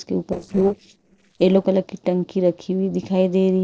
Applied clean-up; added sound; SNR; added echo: neural separator model SepFormer DNS4.